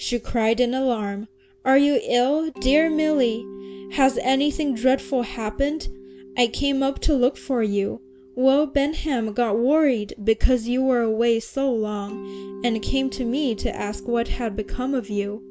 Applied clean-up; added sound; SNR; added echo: none; Mallet percussion; 18 dB; none.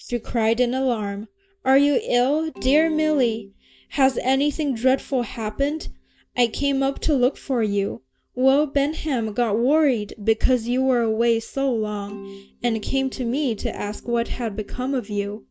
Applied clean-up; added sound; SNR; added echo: neural mask model DeepFilterNet 3.